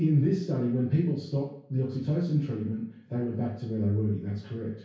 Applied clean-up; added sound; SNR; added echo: none; none; none; reverberation time 0.6 s.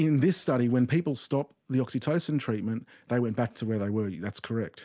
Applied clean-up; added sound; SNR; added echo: none; none; none; none.